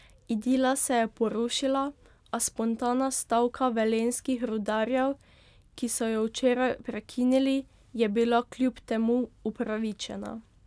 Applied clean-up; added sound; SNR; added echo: none; none; none; none.